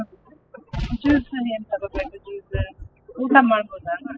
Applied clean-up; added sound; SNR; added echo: classical method spectral subtraction.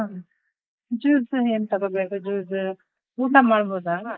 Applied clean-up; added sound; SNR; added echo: neural mask model Resemble Enhance denoiser.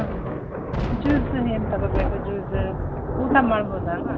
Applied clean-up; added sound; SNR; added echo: none; Thunder; -1 dB; none.